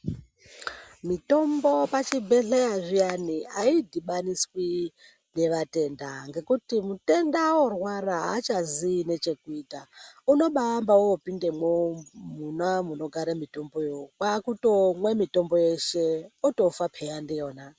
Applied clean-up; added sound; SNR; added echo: none; none; none; none.